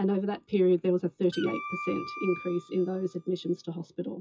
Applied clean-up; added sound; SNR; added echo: classical method WPE with log-MMSE.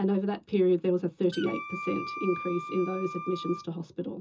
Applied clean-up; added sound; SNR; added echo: none; Wind instrument, woodwind instrument; 10 dB; reverberation time 0.2 s.